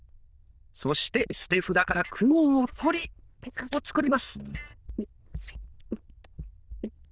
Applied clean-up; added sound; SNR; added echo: neural diffusion model UNIVERSE++.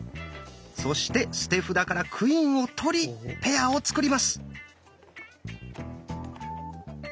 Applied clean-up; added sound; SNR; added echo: none; none; none; none.